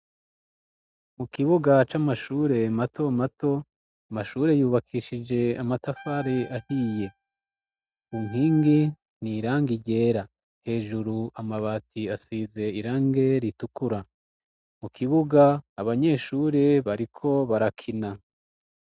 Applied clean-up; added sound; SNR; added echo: neural mask model RNNoise.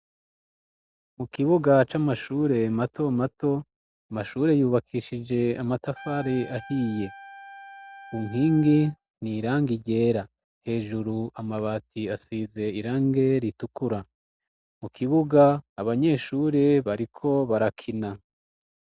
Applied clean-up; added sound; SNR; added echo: none; Trumpet; 18 dB; none.